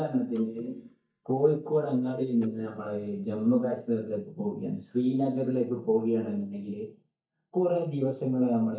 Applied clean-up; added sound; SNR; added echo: neural mask model DeepFilterNet 3.